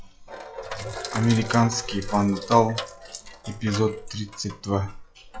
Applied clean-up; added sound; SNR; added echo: classical method log-MMSE.